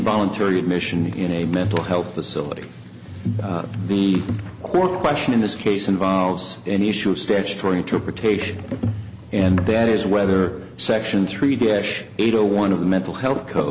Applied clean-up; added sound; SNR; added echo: none; none; none; none.